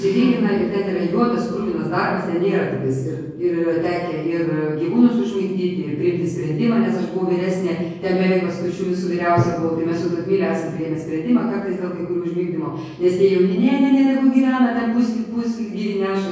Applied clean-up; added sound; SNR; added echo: none; Drum; 18 dB; reverberation time 1.3 s.